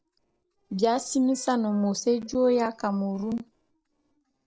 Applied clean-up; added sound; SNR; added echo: neural separator model SepFormer DNS4.